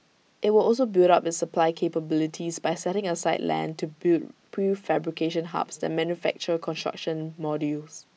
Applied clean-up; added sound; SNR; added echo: none; none; none; none.